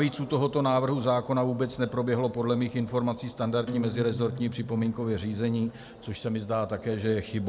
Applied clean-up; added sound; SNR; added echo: none; Acoustic guitar; 11 dB; none.